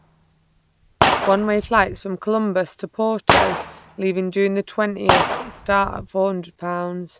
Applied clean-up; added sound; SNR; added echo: none; Gunshot, gunfire; 3 dB; none.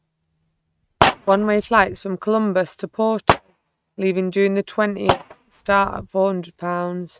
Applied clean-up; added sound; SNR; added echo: neural mask model RNNoise.